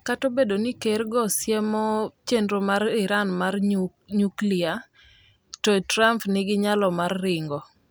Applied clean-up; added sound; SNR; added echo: none; none; none; none.